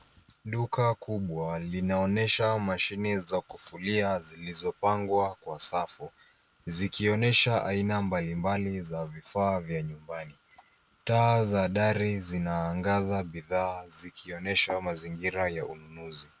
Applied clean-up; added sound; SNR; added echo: none; none; none; none.